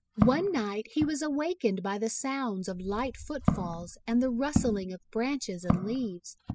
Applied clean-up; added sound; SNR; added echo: classical method spectral subtraction.